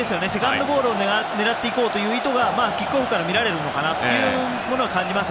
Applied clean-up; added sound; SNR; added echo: none; none; none; none.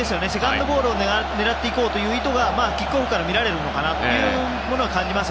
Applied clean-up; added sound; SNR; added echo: none; Musical instrument; 12 dB; none.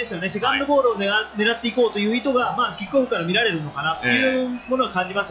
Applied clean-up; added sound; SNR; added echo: classical method log-MMSE.